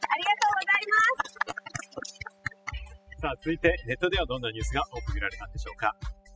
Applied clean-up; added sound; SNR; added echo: classical method spectral subtraction.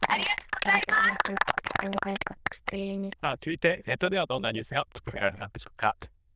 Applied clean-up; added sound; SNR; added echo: neural diffusion model UNIVERSE++.